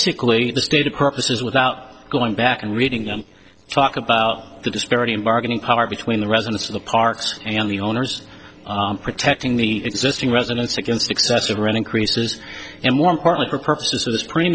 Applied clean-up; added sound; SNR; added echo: neural separator model SepFormer DNS4.